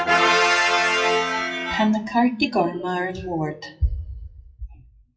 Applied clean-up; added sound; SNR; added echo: classical method WPE with log-MMSE.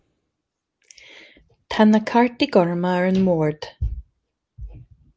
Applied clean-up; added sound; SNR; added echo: none; none; none; none.